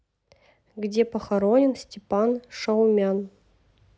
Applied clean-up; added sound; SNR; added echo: none; none; none; none.